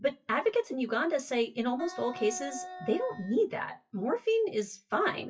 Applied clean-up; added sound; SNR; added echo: classical method WPE with log-MMSE.